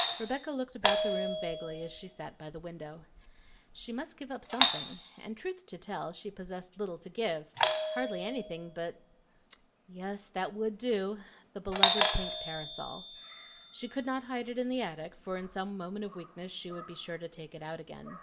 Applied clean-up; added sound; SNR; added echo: none; Doorbell; -5 dB; reverberation time 0.4 s.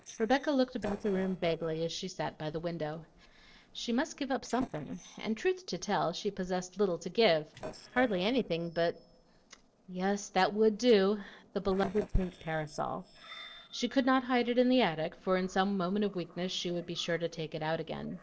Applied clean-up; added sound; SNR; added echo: neural separator model SepFormer DNS4.